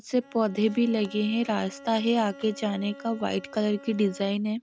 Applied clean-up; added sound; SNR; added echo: none; Bowed string instrument; 20 dB; none.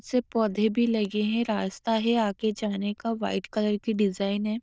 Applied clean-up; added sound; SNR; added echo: neural diffusion model UNIVERSE++.